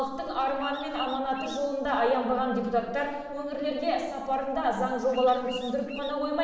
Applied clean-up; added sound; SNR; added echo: none; Bird vocalization, bird call, bird song; 15 dB; reverberation time 1.2 s.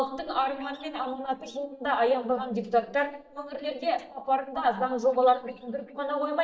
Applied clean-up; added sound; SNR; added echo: neural mask model DeepFilterNet 3.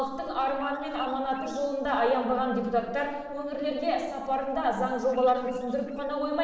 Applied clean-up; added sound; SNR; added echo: neural separator model SepFormer DNS4.